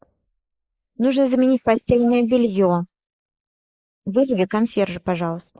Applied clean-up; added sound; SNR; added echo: neural mask model Resemble Enhance denoiser.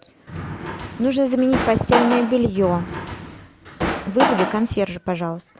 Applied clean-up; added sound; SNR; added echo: none; Drawer open or close; 4 dB; none.